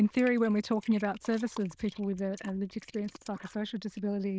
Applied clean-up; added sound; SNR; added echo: neural diffusion model UNIVERSE++.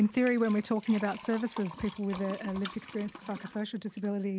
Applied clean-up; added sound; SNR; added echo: none; Liquid; 16 dB; none.